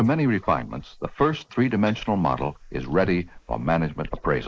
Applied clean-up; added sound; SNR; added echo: neural mask model Resemble Enhance denoiser.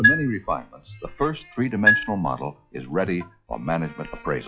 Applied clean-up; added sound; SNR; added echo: classical method log-MMSE.